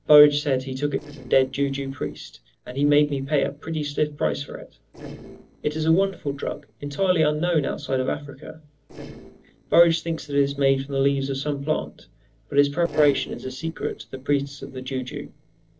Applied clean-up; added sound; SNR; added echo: neural separator model SepFormer DNS4.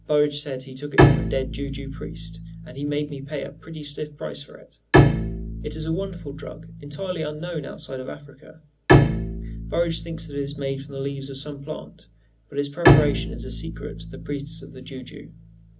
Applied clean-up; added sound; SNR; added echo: none; Bowed string instrument; -5 dB; reverberation time 0.4 s.